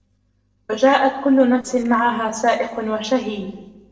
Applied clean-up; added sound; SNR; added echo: neural separator model SepFormer DNS4.